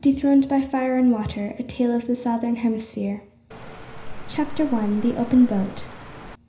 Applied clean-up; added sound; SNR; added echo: none; Cricket; 4 dB; reverberation time 0.5 s.